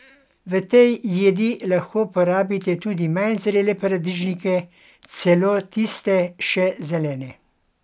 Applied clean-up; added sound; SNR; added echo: none; none; none; none.